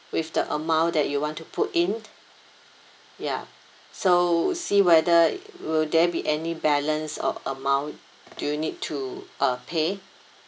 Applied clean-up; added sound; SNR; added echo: none; none; none; none.